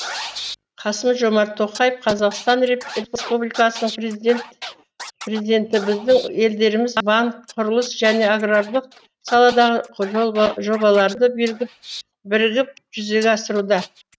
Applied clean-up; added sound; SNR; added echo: neural mask model RNNoise.